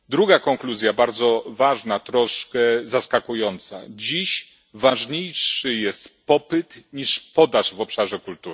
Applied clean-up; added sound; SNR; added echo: none; none; none; none.